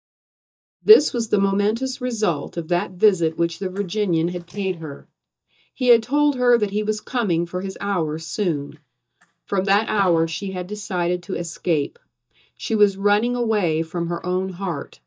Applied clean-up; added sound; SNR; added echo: neural mask model DeepFilterNet 3.